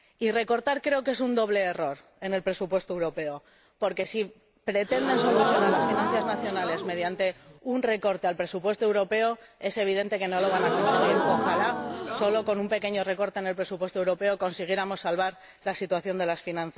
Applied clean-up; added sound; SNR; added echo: none; Crowd / Gasp; 0 dB; none.